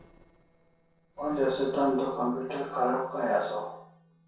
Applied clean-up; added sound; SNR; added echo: neural separator model SepFormer DNS4.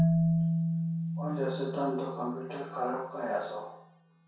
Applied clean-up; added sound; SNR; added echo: none; Marimba, xylophone; -4 dB; reverberation time 0.6 s.